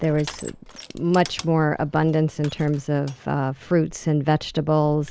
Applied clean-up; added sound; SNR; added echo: none; Crushing; 20 dB; none.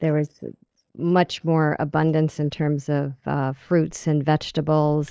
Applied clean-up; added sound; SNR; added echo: neural mask model DeepFilterNet 3.